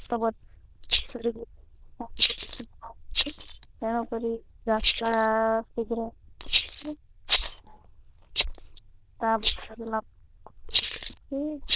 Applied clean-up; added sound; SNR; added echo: neural diffusion model UNIVERSE++.